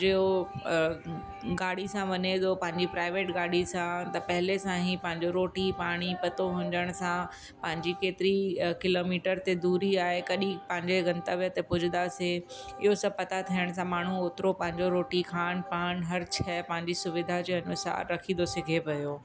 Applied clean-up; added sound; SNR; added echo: none; Organ; 16 dB; none.